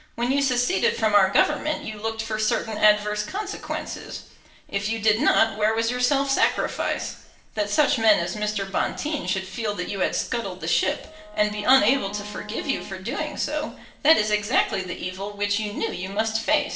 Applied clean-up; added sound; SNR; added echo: neural separator model SepFormer DNS4.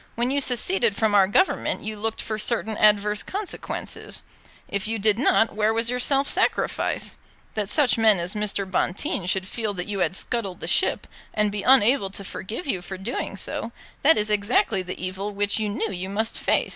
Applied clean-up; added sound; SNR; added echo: none; none; none; none.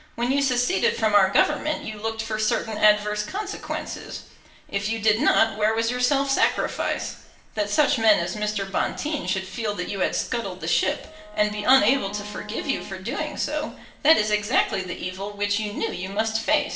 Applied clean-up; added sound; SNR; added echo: none; Wind instrument, woodwind instrument; 18 dB; reverberation time 0.7 s.